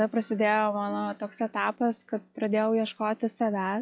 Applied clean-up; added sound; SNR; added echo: classical method log-MMSE.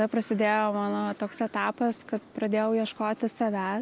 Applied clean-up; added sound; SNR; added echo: none; none; none; none.